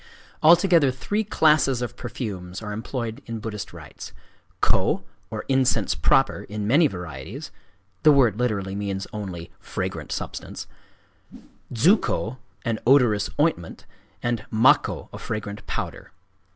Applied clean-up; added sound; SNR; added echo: none; Whoosh, swoosh, swish; 16 dB; none.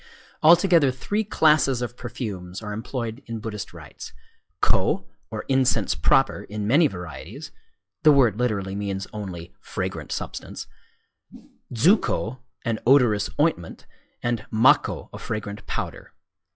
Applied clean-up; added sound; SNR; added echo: classical method log-MMSE.